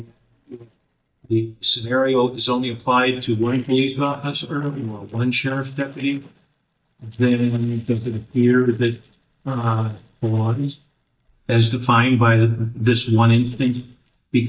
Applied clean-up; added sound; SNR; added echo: neural mask model DeepFilterNet 3.